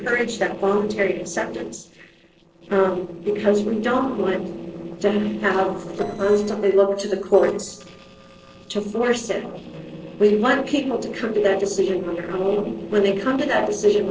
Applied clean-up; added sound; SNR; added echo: neural separator model SepFormer DNS4.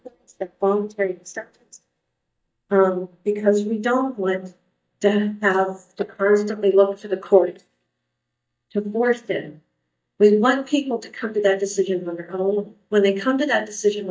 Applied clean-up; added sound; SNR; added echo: neural mask model DeepFilterNet 3.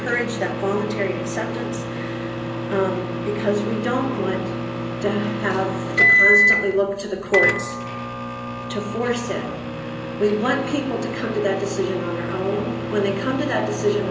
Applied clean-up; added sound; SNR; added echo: none; Microwave oven; 0 dB; reverberation time 0.5 s.